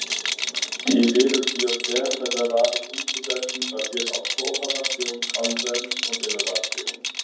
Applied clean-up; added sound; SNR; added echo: none; Rattle; 1 dB; reverberation time 0.9 s.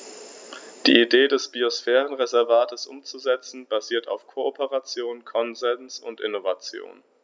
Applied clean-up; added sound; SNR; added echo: none; none; none; none.